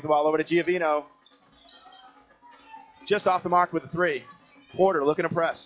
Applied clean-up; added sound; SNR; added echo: classical method log-MMSE.